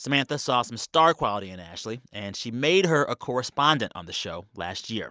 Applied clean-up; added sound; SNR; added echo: none; none; none; none.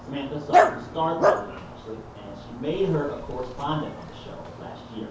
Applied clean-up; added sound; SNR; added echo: none; Dog; -3 dB; reverberation time 0.6 s.